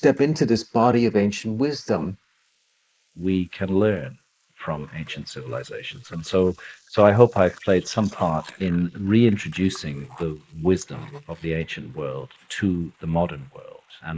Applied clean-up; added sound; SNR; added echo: neural mask model Resemble Enhance denoiser.